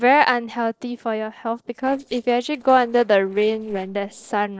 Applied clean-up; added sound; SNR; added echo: neural separator model SepFormer DNS4.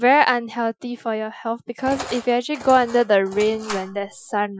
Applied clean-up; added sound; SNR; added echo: classical method Wiener filter.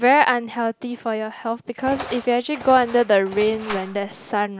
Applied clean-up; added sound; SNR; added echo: none; Engine; 15 dB; none.